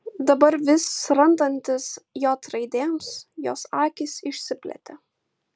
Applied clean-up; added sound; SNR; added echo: none; none; none; none.